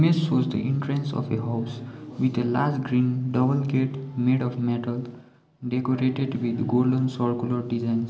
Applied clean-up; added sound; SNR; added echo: none; none; none; none.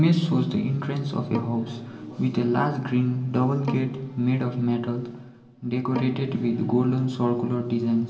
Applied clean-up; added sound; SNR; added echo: none; Bowed string instrument; 15 dB; reverberation time 1.3 s.